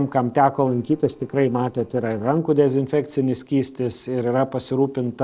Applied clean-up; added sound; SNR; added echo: neural separator model SepFormer DNS4.